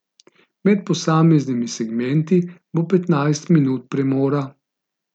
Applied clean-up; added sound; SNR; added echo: none; none; none; none.